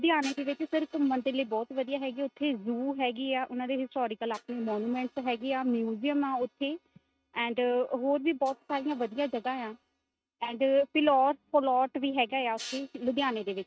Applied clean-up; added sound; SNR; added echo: neural mask model RNNoise.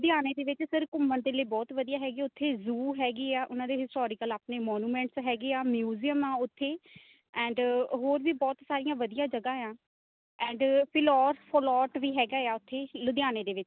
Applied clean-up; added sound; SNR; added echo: none; none; none; none.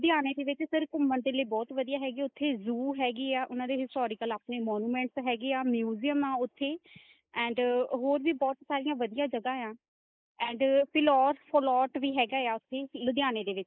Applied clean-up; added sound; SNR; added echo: neural mask model Resemble Enhance denoiser.